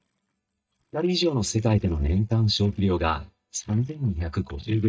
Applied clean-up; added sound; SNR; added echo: neural mask model DeepFilterNet 3.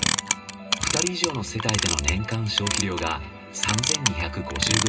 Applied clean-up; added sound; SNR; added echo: none; Clock; -1 dB; reverberation time 0.2 s.